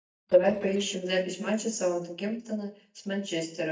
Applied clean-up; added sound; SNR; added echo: neural mask model DeepFilterNet 3.